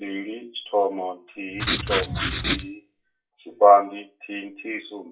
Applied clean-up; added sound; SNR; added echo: classical method WPE with log-MMSE.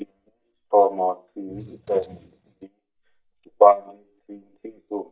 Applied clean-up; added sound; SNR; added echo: neural mask model DeepFilterNet 3.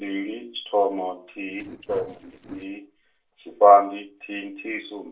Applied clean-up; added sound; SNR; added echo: neural separator model SepFormer DNS4.